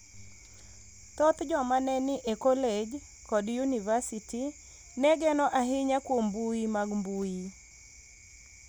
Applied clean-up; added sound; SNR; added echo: none; none; none; none.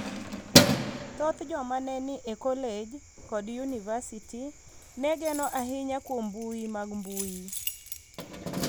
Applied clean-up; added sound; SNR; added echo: none; Keys jangling; -2 dB; none.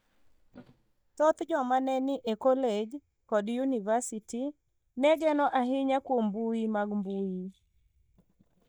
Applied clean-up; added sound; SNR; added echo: neural mask model DeepFilterNet 3.